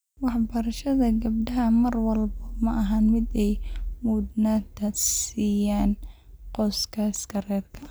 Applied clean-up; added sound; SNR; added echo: none; none; none; none.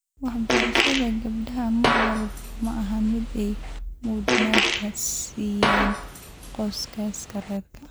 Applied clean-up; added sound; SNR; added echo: none; Fart; 0 dB; none.